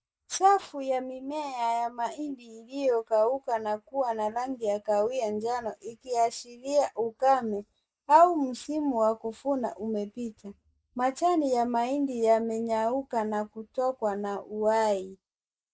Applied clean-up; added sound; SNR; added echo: neural mask model Resemble Enhance denoiser.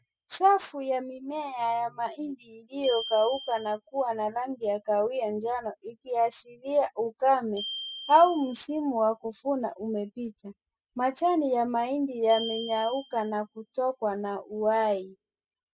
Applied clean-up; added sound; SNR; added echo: classical method spectral subtraction.